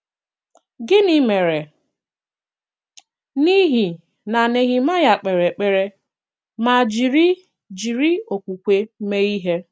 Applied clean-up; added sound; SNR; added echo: none; none; none; none.